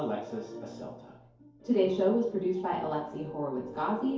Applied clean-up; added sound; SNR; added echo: none; none; none; reverberation time 2.4 s.